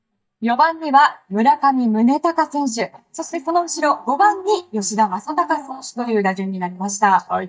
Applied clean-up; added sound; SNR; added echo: neural mask model DeepFilterNet 3.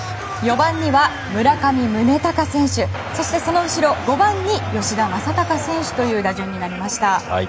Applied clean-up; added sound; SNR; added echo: none; none; none; none.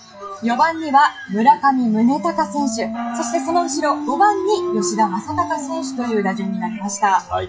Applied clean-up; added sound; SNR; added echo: classical method WPE with log-MMSE.